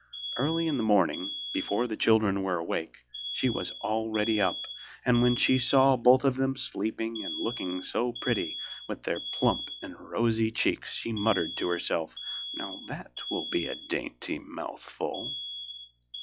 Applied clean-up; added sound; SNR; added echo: classical method log-MMSE.